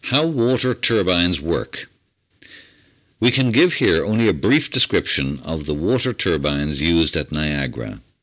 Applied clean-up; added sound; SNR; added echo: none; none; none; none.